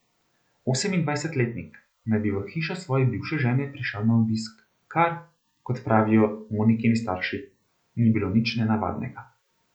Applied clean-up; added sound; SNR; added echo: none; none; none; none.